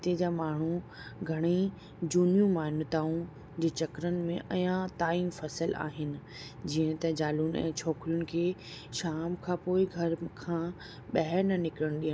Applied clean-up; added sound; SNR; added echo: none; none; none; none.